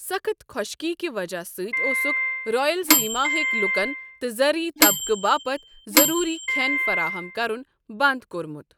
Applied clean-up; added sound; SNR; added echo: none; Piano + Microwave oven / Bell; -3 dB; none.